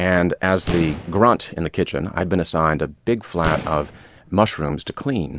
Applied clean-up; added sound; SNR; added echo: none; Boom; 12 dB; none.